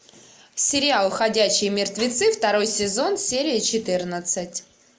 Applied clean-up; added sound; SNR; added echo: none; none; none; none.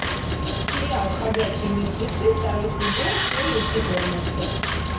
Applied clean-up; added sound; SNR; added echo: none; Sawing; -3 dB; reverberation time 0.6 s.